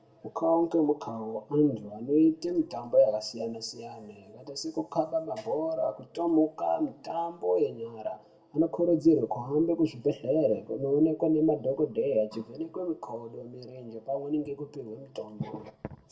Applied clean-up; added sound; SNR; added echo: none; none; none; reverberation time 0.6 s.